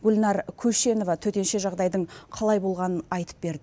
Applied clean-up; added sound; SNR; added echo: none; none; none; none.